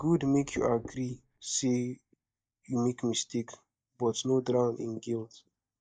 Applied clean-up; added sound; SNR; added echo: neural mask model DeepFilterNet 3.